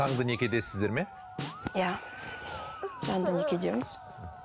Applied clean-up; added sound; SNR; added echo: none; Musical instrument + Snare drum; 11 dB; none.